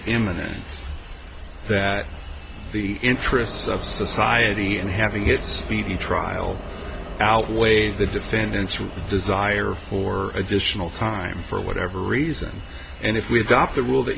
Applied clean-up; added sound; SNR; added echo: none; Train; 13 dB; none.